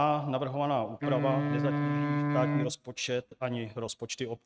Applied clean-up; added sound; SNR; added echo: neural mask model RNNoise.